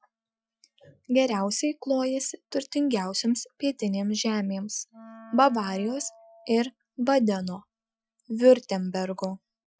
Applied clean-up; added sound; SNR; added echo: classical method Wiener filter.